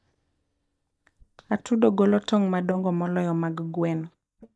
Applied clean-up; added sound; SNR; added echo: neural mask model DeepFilterNet 3.